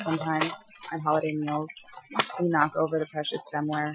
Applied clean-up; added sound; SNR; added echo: classical method Wiener filter.